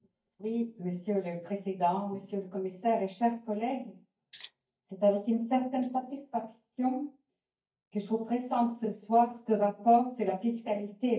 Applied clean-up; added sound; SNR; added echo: neural mask model DeepFilterNet 3.